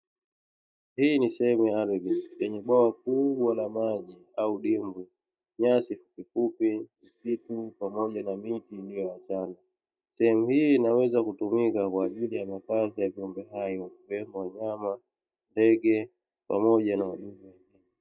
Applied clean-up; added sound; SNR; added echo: neural mask model DeepFilterNet 3.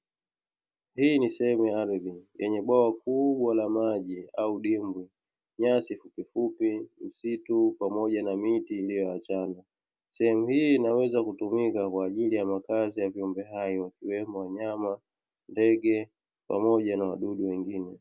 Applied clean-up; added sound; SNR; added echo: none; none; none; none.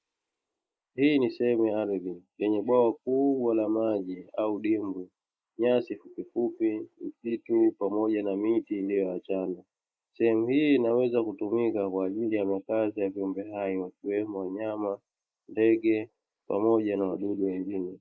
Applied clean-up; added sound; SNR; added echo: neural mask model Resemble Enhance denoiser.